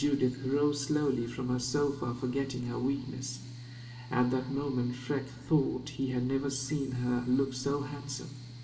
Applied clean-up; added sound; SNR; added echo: none; Mechanical fan; 14 dB; reverberation time 2.8 s.